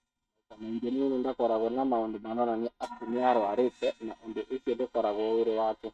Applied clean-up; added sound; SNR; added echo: neural mask model RNNoise.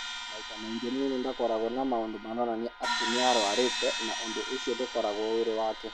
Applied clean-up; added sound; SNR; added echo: none; Crash cymbal; 5 dB; none.